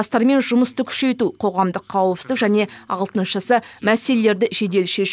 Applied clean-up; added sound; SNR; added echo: none; none; none; none.